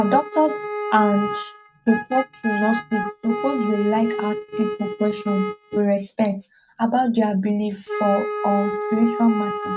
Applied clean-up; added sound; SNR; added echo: neural mask model RNNoise.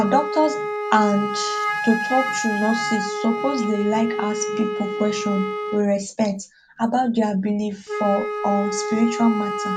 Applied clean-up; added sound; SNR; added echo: none; Wind instrument, woodwind instrument; 4 dB; none.